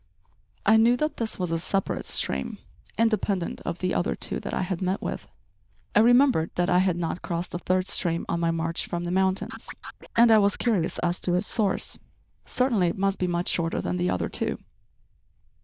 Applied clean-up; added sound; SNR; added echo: neural diffusion model UNIVERSE++.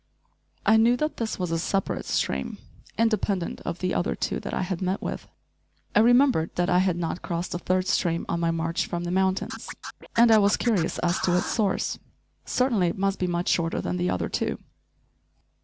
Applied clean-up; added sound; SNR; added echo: none; Scratching (performance technique); 12 dB; none.